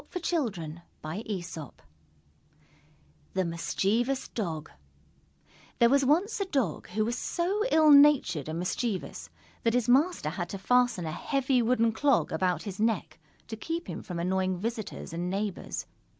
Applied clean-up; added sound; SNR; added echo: none; none; none; none.